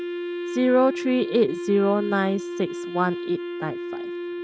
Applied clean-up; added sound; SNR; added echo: neural mask model RNNoise.